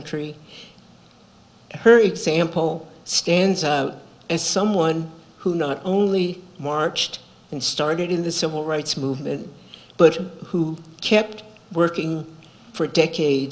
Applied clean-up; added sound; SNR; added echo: none; none; none; none.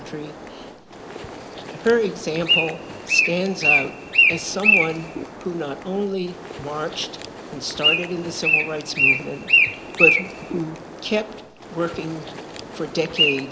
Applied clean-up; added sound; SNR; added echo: none; Bird; -4 dB; none.